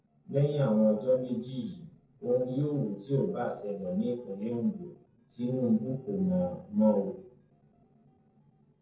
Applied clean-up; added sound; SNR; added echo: neural separator model SepFormer DNS4.